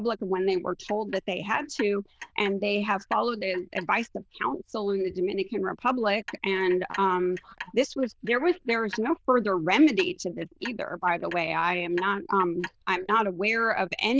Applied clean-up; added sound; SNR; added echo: neural diffusion model UNIVERSE++.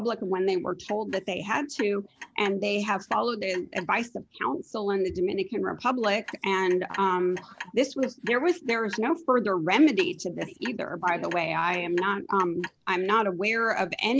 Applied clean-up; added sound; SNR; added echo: none; Clock; 17 dB; none.